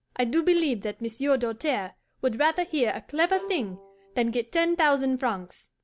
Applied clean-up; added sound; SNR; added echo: none; Bowed string instrument; 18 dB; none.